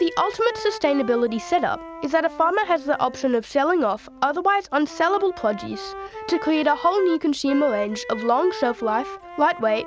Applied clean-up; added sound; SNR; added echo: none; Wind instrument, woodwind instrument; 14 dB; none.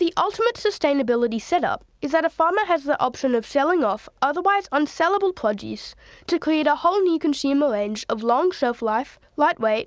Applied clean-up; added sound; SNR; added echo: none; none; none; none.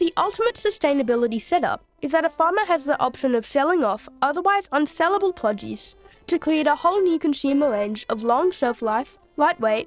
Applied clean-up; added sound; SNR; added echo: neural separator model SepFormer DNS4.